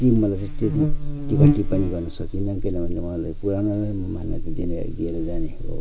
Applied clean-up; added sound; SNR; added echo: none; Buzz; -2 dB; none.